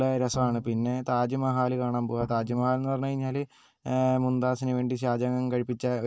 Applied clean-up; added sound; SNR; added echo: neural mask model DeepFilterNet 3.